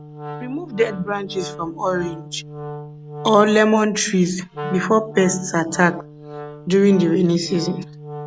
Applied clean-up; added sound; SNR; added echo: none; Wind instrument, woodwind instrument; 14 dB; none.